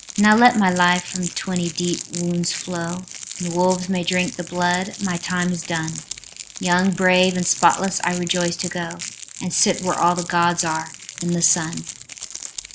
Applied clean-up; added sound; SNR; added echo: none; Crackle; 12 dB; none.